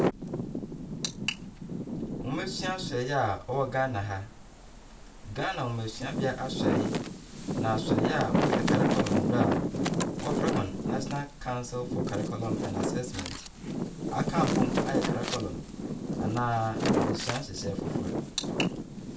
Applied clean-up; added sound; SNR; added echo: none; Wind; -3 dB; reverberation time 0.2 s.